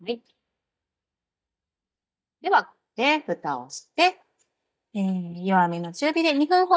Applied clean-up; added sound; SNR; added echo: neural mask model DeepFilterNet 3.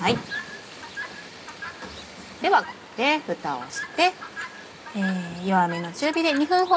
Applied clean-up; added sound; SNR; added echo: none; Chirp, tweet; 12 dB; reverberation time 0.3 s.